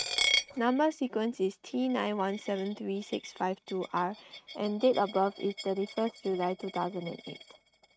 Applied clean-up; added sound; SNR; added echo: neural mask model RNNoise.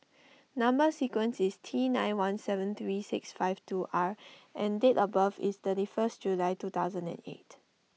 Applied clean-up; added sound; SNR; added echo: none; none; none; none.